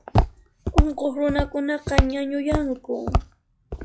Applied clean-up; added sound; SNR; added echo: classical method log-MMSE.